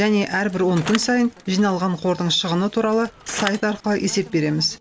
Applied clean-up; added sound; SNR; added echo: none; Bicycle; 16 dB; none.